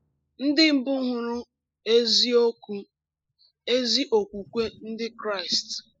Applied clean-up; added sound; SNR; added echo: classical method spectral subtraction.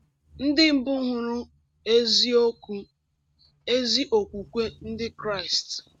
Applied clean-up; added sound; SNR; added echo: neural mask model RNNoise.